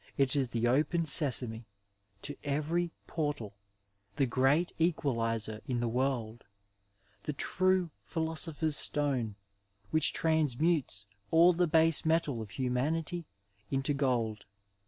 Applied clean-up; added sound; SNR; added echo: none; none; none; none.